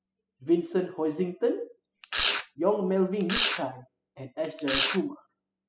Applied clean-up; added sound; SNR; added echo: classical method spectral subtraction.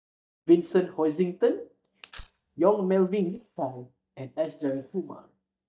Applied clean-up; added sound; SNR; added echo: neural mask model DeepFilterNet 3.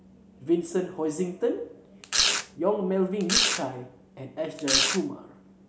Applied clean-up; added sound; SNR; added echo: none; Domestic sounds, home sounds; -3 dB; none.